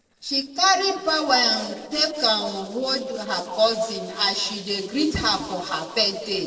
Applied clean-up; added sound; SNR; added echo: neural separator model SepFormer DNS4.